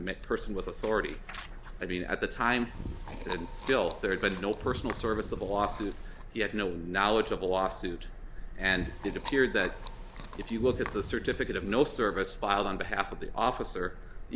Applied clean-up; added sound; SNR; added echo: none; Chewing, mastication; 11 dB; none.